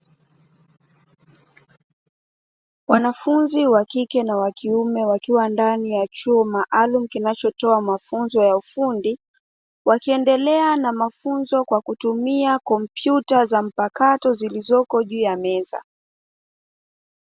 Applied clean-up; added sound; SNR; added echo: none; none; none; none.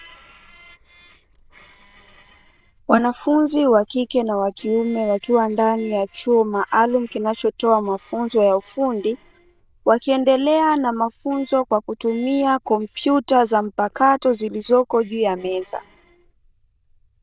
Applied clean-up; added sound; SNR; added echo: neural diffusion model UNIVERSE++.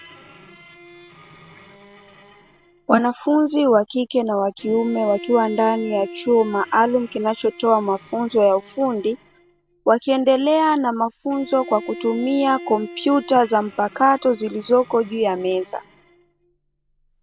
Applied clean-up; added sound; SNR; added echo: none; Bowed string instrument; 20 dB; none.